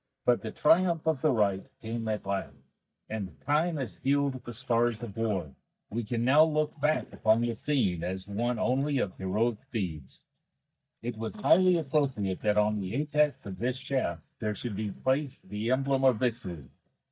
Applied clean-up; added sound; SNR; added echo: neural mask model DeepFilterNet 3.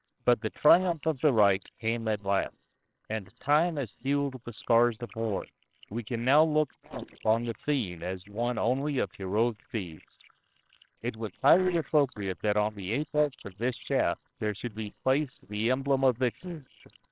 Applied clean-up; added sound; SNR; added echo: neural separator model SepFormer WHAMR!.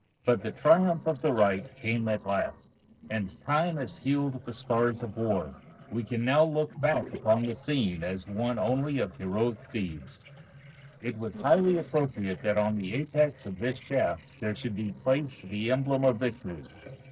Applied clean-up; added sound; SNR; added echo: neural separator model SepFormer DNS4.